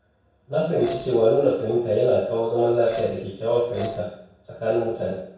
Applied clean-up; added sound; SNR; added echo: none; Glass; 11 dB; reverberation time 0.7 s.